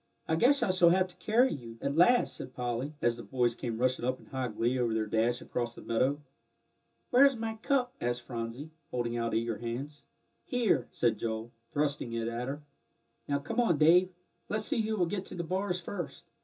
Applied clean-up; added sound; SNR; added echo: none; none; none; reverberation time 0.2 s.